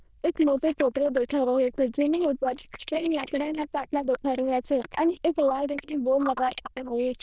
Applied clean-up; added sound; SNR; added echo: neural diffusion model UNIVERSE++.